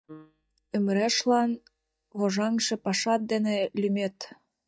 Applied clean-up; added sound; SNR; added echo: neural mask model DeepFilterNet 3.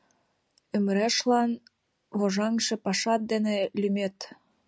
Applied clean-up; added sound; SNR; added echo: none; none; none; none.